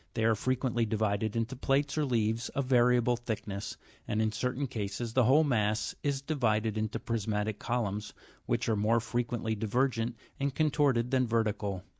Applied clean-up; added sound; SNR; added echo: none; none; none; none.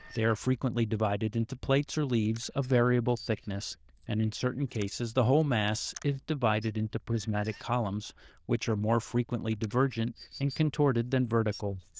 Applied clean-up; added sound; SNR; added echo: neural diffusion model UNIVERSE++.